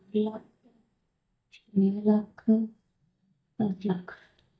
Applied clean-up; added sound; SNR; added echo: neural mask model DeepFilterNet 3.